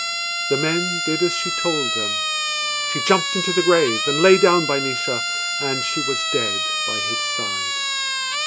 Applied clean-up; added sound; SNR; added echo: none; Siren; 0 dB; none.